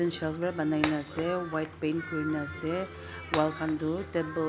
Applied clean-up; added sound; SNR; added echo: none; Shatter; 12 dB; none.